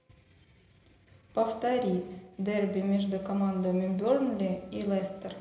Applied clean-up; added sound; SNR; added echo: none; none; none; reverberation time 0.7 s.